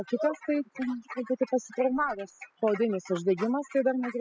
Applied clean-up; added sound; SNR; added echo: classical method spectral subtraction.